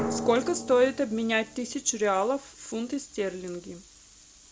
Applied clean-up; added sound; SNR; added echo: none; Drum; 11 dB; none.